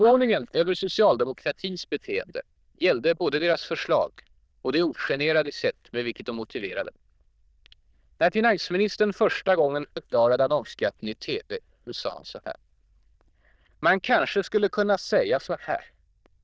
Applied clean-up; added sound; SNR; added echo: neural diffusion model UNIVERSE++.